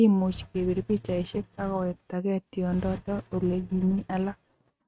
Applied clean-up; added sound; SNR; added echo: neural mask model RNNoise.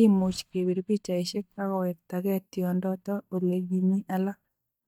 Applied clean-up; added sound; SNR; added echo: neural mask model DeepFilterNet 3.